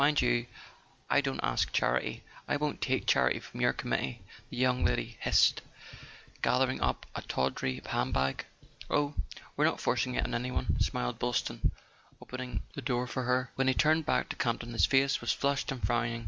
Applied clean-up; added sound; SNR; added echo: none; none; none; none.